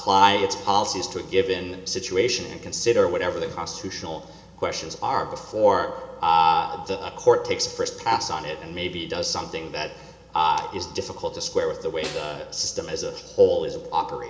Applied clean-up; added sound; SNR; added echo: none; Snare drum; 18 dB; reverberation time 2.6 s.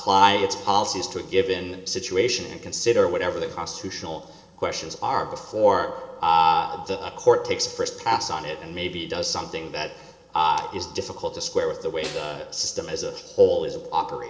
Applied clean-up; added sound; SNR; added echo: neural separator model SepFormer DNS4.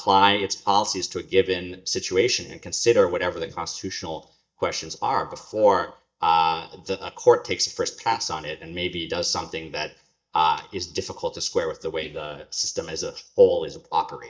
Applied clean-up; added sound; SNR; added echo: neural mask model DeepFilterNet 3.